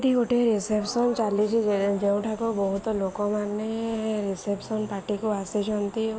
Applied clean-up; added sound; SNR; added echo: none; none; none; none.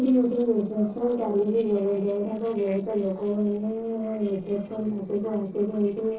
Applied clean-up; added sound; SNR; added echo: neural separator model SepFormer DNS4.